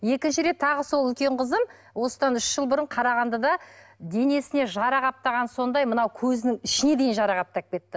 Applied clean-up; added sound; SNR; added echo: none; none; none; none.